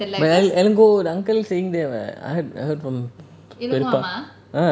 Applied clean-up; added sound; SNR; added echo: none; none; none; none.